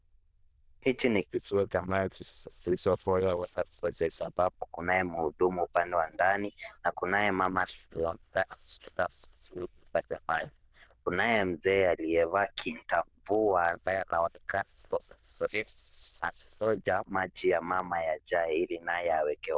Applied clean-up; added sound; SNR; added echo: neural diffusion model UNIVERSE++.